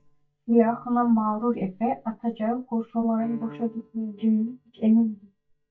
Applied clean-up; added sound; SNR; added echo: neural mask model DeepFilterNet 3.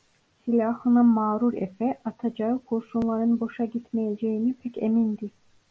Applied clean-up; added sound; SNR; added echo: none; none; none; none.